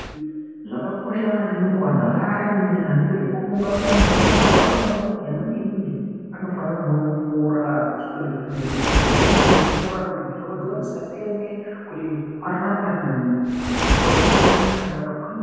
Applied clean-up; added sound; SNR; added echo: none; Waves, surf; 1 dB; reverberation time 2.1 s.